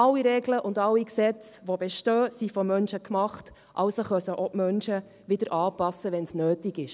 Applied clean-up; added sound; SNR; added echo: none; none; none; none.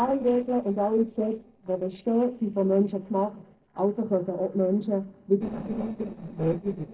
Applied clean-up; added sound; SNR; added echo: neural separator model SepFormer DNS4.